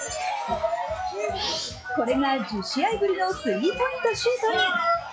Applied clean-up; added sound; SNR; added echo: classical method log-MMSE.